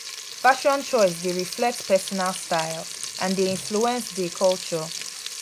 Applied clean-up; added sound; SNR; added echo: none; Frying (food); 10 dB; none.